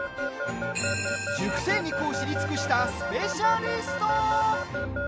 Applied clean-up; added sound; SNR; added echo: none; Alarm / Keyboard (musical); 5 dB; none.